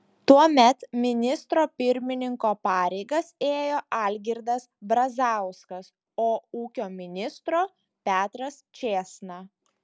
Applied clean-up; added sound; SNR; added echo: none; none; none; none.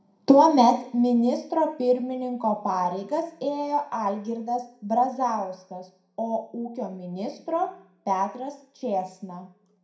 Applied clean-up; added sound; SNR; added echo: none; none; none; reverberation time 0.5 s.